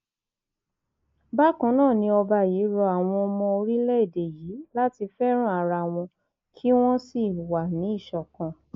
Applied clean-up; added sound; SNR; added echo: neural mask model Resemble Enhance denoiser.